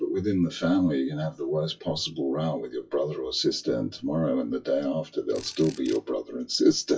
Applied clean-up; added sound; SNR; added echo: classical method WPE with log-MMSE.